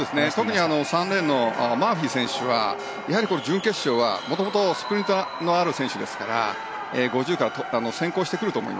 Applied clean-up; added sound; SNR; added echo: none; Church bell; 20 dB; none.